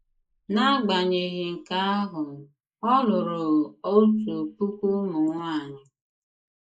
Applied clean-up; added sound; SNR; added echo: neural mask model Resemble Enhance denoiser.